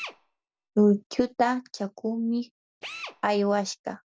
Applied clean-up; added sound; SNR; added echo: none; Drill; 19 dB; none.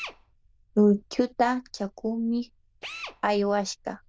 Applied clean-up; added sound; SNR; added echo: neural diffusion model UNIVERSE++.